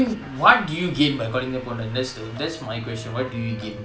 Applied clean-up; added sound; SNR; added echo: none; Subway, metro, underground; 19 dB; none.